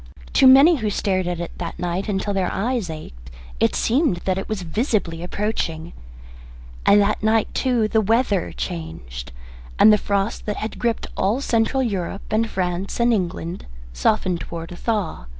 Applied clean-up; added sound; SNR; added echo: none; none; none; none.